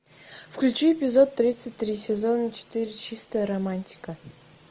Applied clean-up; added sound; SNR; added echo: none; none; none; none.